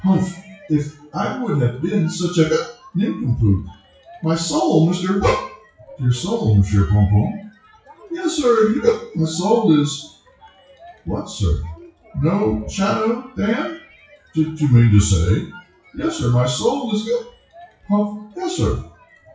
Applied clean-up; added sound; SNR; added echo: classical method WPE with log-MMSE.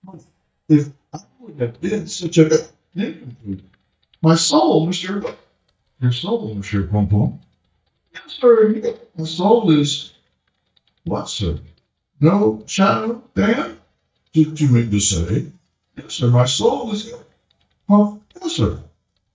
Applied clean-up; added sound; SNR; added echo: neural mask model DeepFilterNet 3.